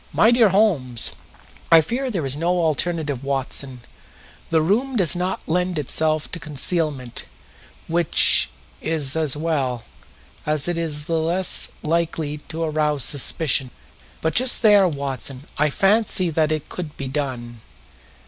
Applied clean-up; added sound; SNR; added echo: none; none; none; none.